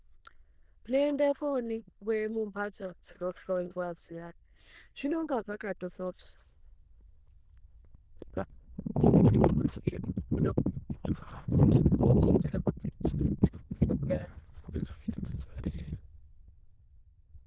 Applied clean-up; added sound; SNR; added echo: neural diffusion model UNIVERSE++.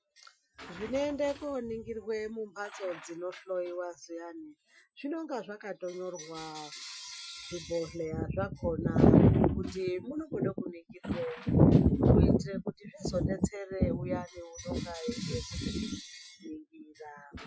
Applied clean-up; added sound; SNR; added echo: classical method Wiener filter.